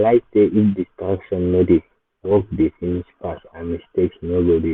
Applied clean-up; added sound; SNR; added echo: none; none; none; none.